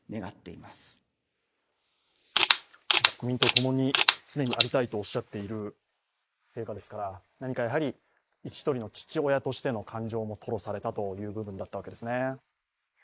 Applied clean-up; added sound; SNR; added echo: neural mask model Resemble Enhance denoiser.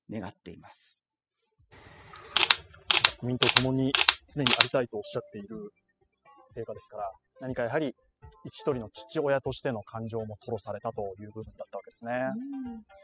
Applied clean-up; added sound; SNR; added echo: classical method spectral subtraction.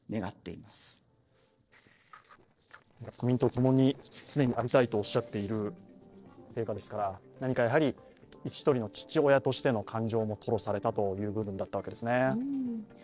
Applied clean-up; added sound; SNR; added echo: neural separator model SepFormer DNS4.